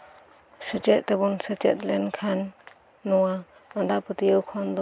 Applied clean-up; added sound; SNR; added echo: none; none; none; none.